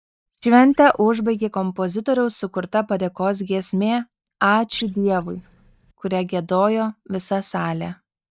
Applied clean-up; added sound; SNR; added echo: neural mask model DeepFilterNet 3.